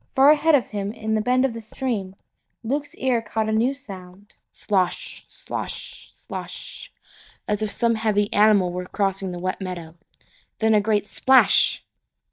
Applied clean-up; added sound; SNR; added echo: neural mask model DeepFilterNet 3.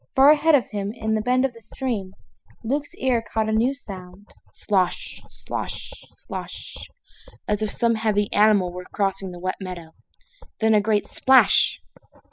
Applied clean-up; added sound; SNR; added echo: classical method spectral subtraction.